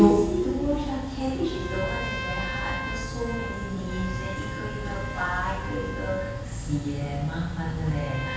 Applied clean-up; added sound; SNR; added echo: none; Trumpet; 11 dB; reverberation time 0.9 s.